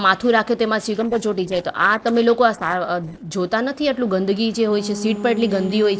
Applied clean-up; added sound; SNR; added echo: neural separator model SepFormer DNS4.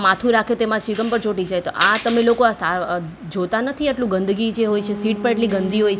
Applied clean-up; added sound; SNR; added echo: none; none; none; none.